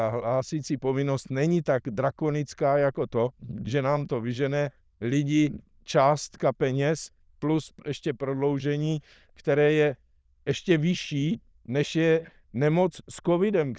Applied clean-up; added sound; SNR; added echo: neural diffusion model UNIVERSE++.